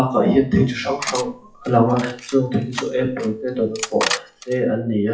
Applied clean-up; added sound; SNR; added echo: classical method WPE with log-MMSE.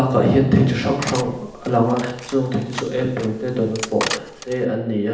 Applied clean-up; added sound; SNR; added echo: none; Cutlery, silverware; 12 dB; reverberation time 0.8 s.